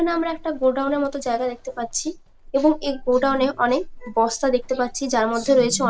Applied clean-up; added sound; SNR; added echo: none; Livestock, farm animals, working animals; 17 dB; none.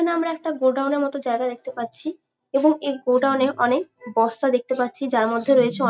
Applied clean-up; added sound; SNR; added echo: none; none; none; none.